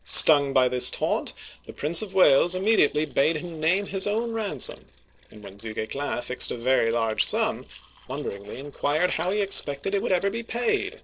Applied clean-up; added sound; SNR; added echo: neural separator model SepFormer DNS4.